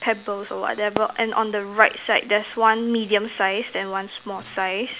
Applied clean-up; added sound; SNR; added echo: none; Fireworks; 18 dB; none.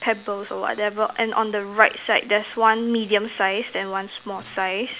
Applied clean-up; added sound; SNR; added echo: none; none; none; none.